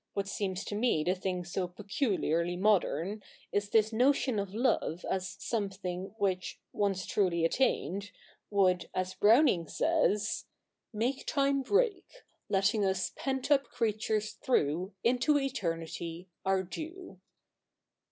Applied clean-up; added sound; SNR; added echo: none; none; none; none.